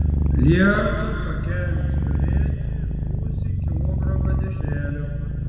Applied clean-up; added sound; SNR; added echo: none; Purr; -5 dB; reverberation time 2.3 s.